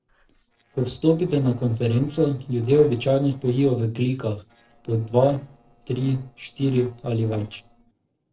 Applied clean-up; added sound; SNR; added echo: neural separator model SepFormer DNS4.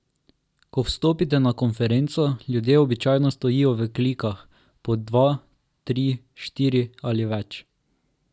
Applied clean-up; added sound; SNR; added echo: none; none; none; none.